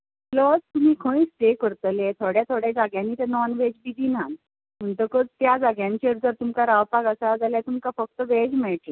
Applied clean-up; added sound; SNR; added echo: none; none; none; none.